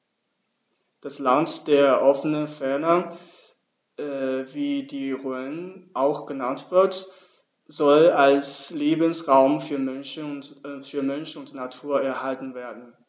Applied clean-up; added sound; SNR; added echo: none; none; none; none.